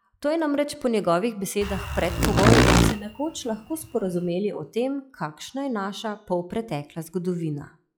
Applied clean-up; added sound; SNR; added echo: classical method log-MMSE.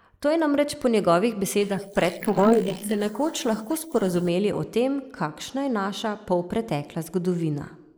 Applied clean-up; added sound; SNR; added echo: neural mask model Resemble Enhance denoiser.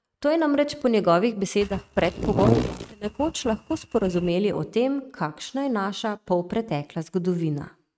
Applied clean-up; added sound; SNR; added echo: neural mask model RNNoise.